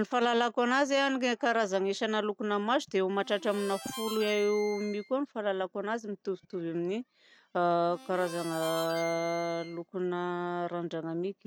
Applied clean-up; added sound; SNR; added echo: none; Harmonica; 13 dB; none.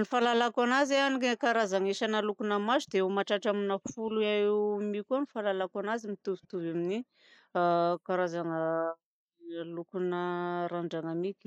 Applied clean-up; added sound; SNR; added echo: neural mask model Resemble Enhance denoiser.